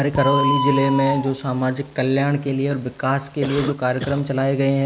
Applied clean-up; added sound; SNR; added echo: none; Bird + Cough; 8 dB; none.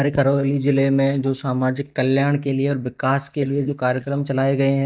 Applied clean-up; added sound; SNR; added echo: neural mask model DeepFilterNet 3.